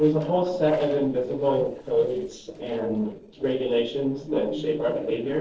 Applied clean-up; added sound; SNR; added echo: neural separator model SepFormer DNS4.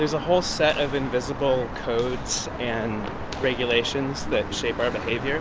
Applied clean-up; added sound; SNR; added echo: none; none; none; none.